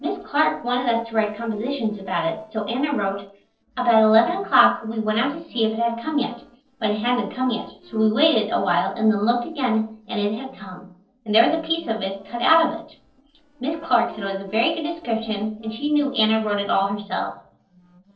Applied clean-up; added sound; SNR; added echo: neural separator model SepFormer DNS4.